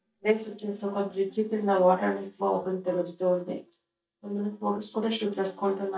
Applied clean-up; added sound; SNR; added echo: neural mask model DeepFilterNet 3.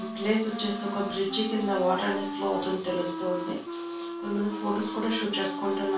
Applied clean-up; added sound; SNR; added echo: none; Wind instrument, woodwind instrument; 7 dB; reverberation time 0.3 s.